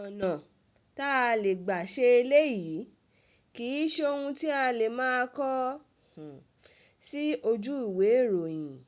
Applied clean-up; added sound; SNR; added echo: none; none; none; none.